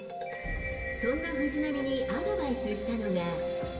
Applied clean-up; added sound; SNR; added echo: none; none; none; reverberation time 0.9 s.